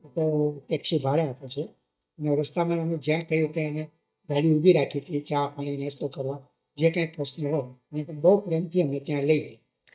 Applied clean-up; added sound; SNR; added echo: neural mask model DeepFilterNet 3.